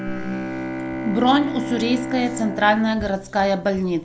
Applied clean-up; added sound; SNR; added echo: none; Bowed string instrument; 8 dB; none.